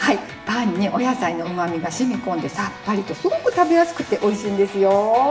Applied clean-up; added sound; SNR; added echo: none; none; none; reverberation time 0.8 s.